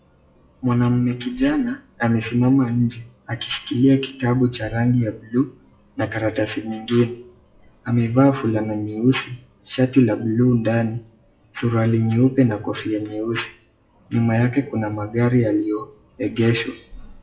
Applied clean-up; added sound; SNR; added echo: classical method WPE with log-MMSE.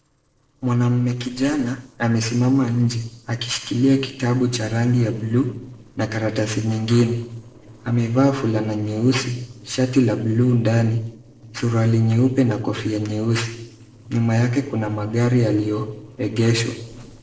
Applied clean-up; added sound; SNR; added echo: neural separator model SepFormer DNS4.